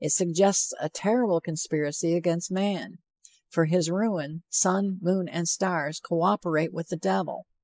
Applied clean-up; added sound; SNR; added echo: neural mask model Resemble Enhance denoiser.